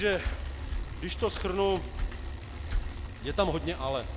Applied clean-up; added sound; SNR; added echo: none; Bicycle; 2 dB; none.